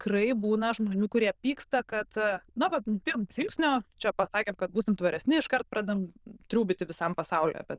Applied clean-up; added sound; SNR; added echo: neural diffusion model UNIVERSE++.